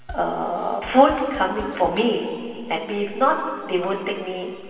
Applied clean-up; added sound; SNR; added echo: none; Bass drum / Snare drum / Drum kit; 19 dB; reverberation time 2.6 s.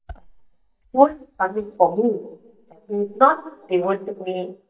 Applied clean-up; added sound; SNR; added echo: neural mask model DeepFilterNet 3.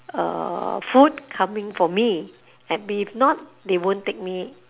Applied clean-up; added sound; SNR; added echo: none; none; none; none.